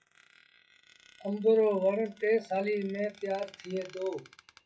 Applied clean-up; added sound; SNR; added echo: classical method WPE with log-MMSE.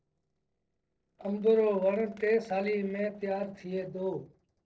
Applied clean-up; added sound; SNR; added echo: neural separator model SepFormer DNS4.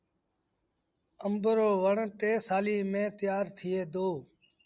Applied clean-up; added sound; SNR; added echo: none; none; none; none.